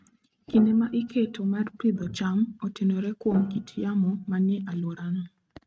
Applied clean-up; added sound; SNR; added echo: neural mask model RNNoise.